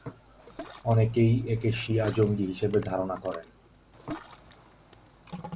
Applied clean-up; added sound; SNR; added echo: none; Ocean; 17 dB; none.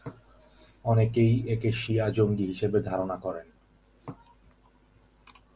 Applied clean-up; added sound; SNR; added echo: none; none; none; none.